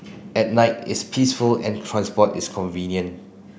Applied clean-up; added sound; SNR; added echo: none; none; none; none.